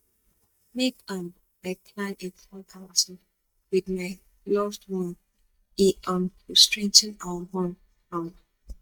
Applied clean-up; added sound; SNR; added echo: neural mask model DeepFilterNet 3.